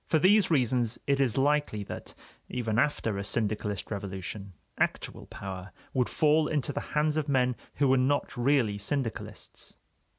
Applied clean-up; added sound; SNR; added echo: none; none; none; none.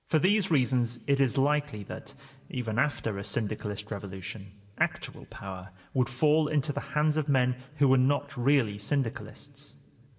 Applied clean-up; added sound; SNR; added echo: none; none; none; reverberation time 2.0 s.